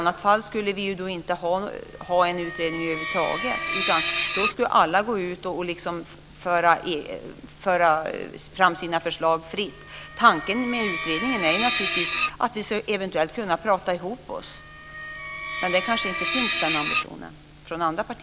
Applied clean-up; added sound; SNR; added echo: none; Screech; 2 dB; none.